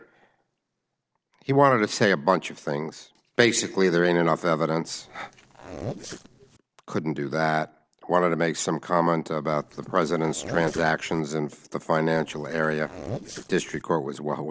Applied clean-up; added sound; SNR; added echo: neural separator model SepFormer DNS4.